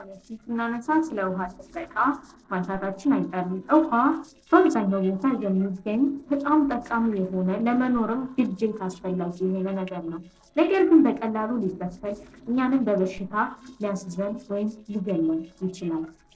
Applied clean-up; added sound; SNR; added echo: neural separator model SepFormer DNS4.